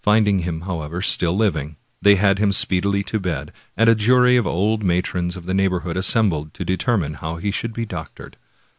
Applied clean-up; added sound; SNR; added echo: none; none; none; none.